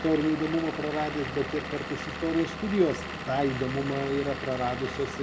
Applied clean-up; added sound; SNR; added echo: none; Engine / Vehicle; 7 dB; reverberation time 1.3 s.